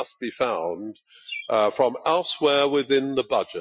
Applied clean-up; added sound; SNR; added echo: classical method Wiener filter.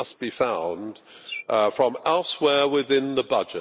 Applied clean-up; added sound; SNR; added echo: neural mask model Resemble Enhance denoiser.